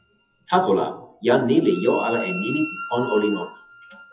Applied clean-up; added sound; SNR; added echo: classical method WPE with log-MMSE.